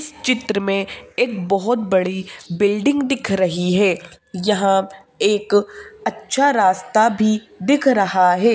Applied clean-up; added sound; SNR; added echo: none; none; none; none.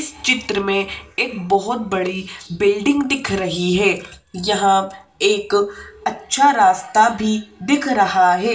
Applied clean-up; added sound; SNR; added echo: none; none; none; reverberation time 0.2 s.